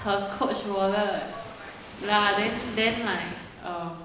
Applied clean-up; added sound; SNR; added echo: none; Waves, surf; 14 dB; reverberation time 1.0 s.